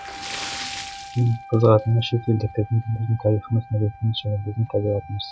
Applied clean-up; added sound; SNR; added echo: none; Wind instrument, woodwind instrument + Splash, splatter; 15 dB; none.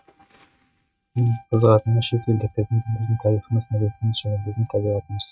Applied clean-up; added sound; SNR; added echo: neural mask model RNNoise.